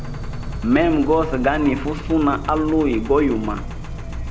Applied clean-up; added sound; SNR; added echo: none; Engine; 7 dB; none.